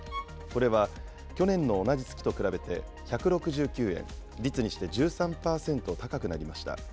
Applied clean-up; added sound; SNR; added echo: none; Bowed string instrument; 16 dB; none.